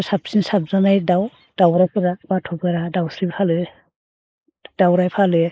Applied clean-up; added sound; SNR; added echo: neural mask model Resemble Enhance denoiser.